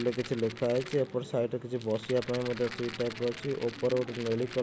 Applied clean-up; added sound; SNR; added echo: none; Rattle; 15 dB; none.